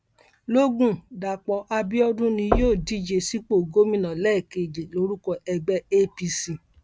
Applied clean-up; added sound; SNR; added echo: none; Knock / Wood; 7 dB; none.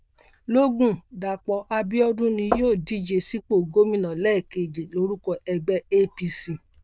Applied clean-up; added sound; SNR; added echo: neural diffusion model UNIVERSE++.